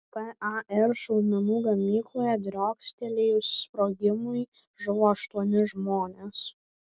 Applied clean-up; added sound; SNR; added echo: none; none; none; none.